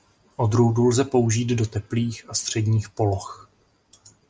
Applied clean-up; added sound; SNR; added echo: none; none; none; none.